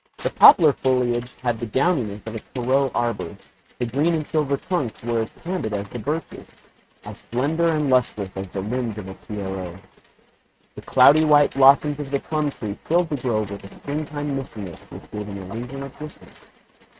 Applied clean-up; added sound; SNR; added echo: neural mask model RNNoise.